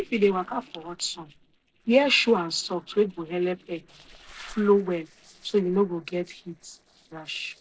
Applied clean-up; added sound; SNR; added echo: neural separator model SepFormer DNS4.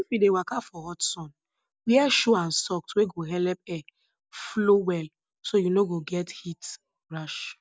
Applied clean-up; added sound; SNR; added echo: none; none; none; none.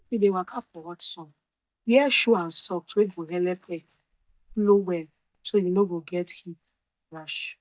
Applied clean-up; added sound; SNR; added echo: neural mask model DeepFilterNet 3.